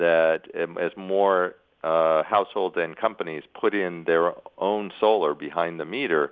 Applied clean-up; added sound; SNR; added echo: none; none; none; none.